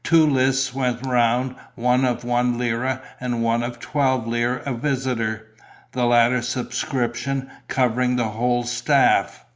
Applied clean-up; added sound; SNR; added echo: none; none; none; none.